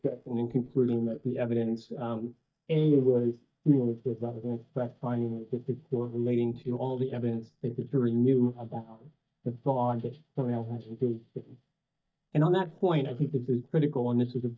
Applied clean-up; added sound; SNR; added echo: neural mask model DeepFilterNet 3.